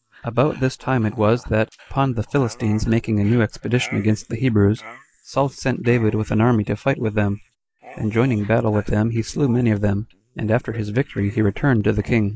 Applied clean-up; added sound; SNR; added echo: neural mask model Resemble Enhance denoiser.